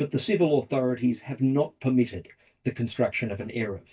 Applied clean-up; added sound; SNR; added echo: neural mask model DeepFilterNet 3.